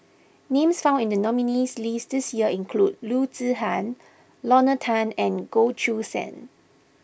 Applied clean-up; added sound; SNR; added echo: none; none; none; none.